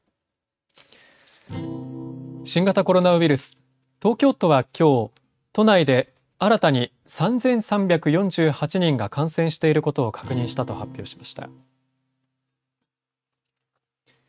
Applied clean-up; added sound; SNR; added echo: neural mask model RNNoise.